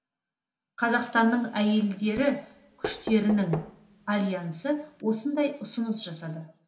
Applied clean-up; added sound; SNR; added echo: none; Knock; 14 dB; reverberation time 0.6 s.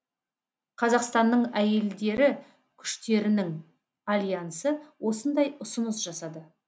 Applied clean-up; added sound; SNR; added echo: none; none; none; none.